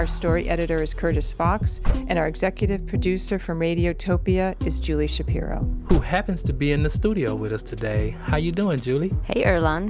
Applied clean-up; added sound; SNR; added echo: none; Slam / Car; 10 dB; none.